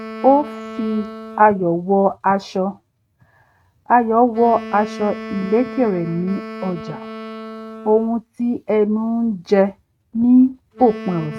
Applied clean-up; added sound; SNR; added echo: neural mask model RNNoise.